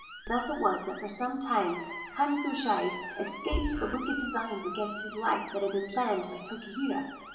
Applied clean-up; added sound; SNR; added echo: none; Screech; 11 dB; reverberation time 1.1 s.